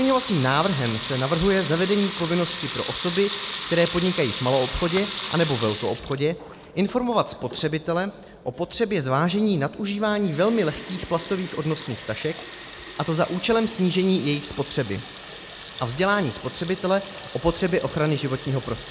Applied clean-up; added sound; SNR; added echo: none; Sink (filling or washing) / Water tap, faucet / Liquid; 7 dB; none.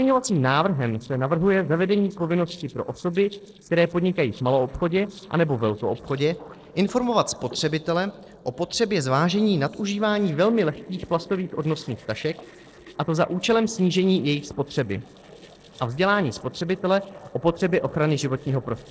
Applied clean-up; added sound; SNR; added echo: neural separator model SepFormer DNS4.